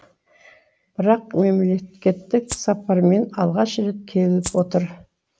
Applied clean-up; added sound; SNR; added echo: none; Rattle (instrument); 12 dB; none.